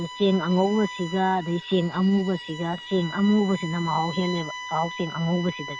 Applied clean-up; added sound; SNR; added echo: none; Bowed string instrument; 13 dB; none.